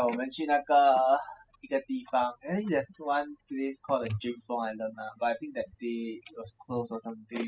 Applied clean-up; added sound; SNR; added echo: classical method spectral subtraction.